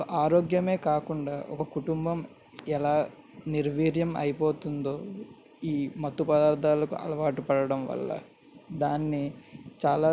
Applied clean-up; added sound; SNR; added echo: none; none; none; none.